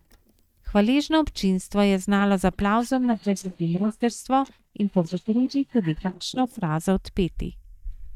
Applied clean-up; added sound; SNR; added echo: neural mask model DeepFilterNet 3.